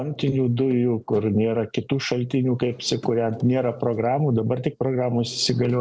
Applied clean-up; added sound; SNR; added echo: neural separator model SepFormer DNS4.